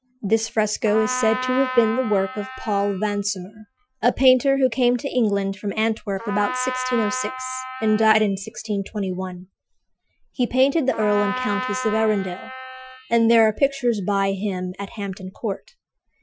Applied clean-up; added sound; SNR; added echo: classical method Wiener filter.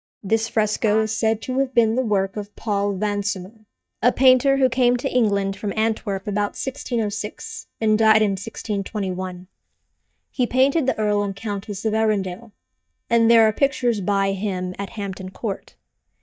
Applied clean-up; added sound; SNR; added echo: neural mask model DeepFilterNet 3.